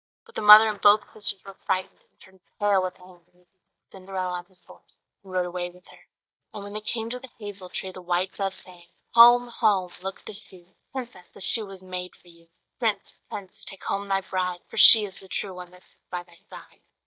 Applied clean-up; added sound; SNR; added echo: neural mask model DeepFilterNet 3.